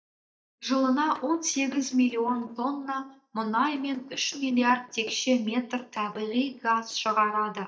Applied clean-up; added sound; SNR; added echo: neural mask model DeepFilterNet 3.